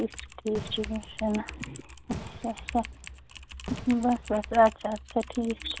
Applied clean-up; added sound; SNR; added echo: none; Fireworks + Typing; 12 dB; none.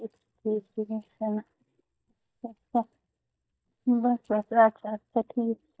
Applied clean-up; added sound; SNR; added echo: neural mask model DeepFilterNet 3.